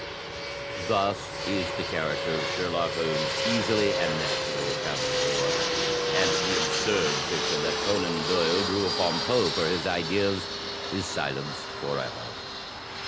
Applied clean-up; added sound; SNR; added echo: none; Fixed-wing aircraft, airplane; -1 dB; none.